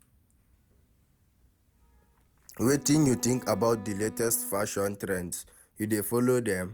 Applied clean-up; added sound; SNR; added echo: none; Bowed string instrument; 17 dB; none.